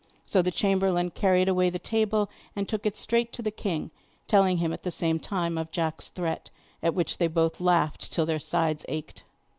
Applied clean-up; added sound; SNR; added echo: none; none; none; none.